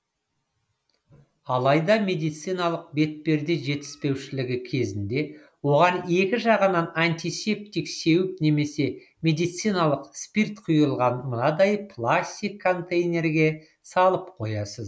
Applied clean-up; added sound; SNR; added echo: none; none; none; none.